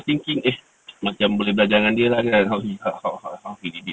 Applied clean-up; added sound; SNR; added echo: none; none; none; none.